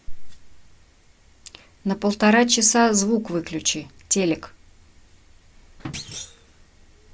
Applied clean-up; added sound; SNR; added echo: none; Thump, thud; 15 dB; none.